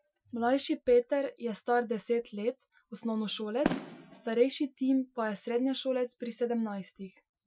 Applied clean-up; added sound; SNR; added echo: classical method Wiener filter.